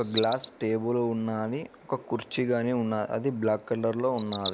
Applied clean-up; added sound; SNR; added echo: none; Bird vocalization, bird call, bird song; 14 dB; none.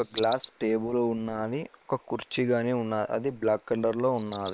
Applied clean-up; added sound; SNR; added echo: neural separator model SepFormer WHAM!.